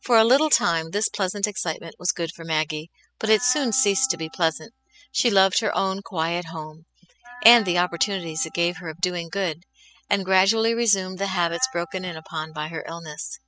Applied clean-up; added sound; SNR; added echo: classical method spectral subtraction.